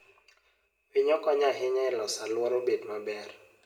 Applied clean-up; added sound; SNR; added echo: none; none; none; reverberation time 0.5 s.